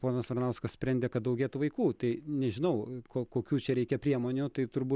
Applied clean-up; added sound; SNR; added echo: none; none; none; none.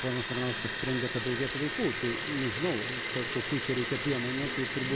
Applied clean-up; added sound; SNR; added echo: none; Liquid; 2 dB; none.